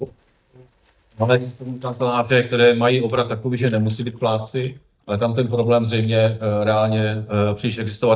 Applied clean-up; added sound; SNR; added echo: neural mask model DeepFilterNet 3.